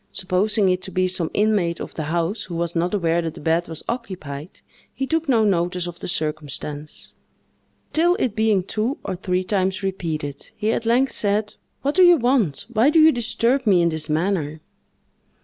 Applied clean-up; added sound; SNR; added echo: none; none; none; none.